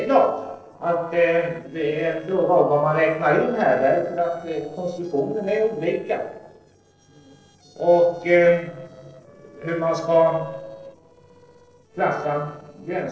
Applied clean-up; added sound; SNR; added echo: neural separator model SepFormer DNS4.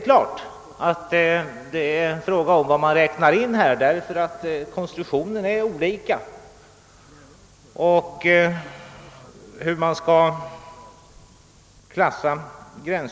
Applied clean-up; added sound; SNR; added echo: none; none; none; none.